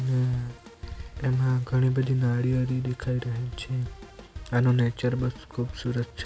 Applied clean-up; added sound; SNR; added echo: none; Drum kit; 16 dB; none.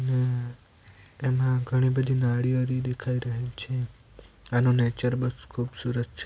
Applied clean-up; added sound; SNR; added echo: none; none; none; none.